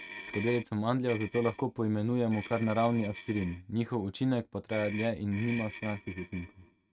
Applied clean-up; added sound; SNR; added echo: neural mask model RNNoise.